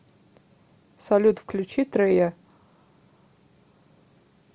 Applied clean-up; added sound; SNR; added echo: none; none; none; none.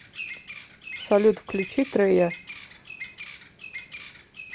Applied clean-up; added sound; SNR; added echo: none; Bird vocalization, bird call, bird song; 13 dB; none.